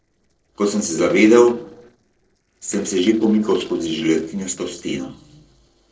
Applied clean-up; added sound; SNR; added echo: neural separator model SepFormer DNS4.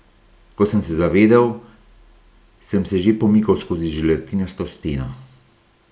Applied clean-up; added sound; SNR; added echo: none; none; none; none.